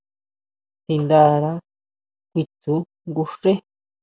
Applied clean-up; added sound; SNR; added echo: none; none; none; none.